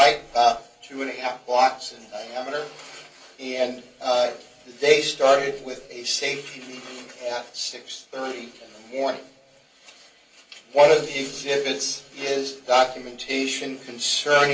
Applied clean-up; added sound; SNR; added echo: none; none; none; reverberation time 0.3 s.